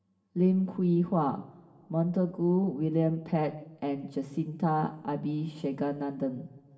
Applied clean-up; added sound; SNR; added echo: none; none; none; reverberation time 2.6 s.